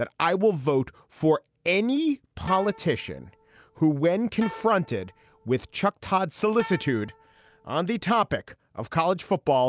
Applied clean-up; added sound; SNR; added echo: none; Bowed string instrument; 17 dB; none.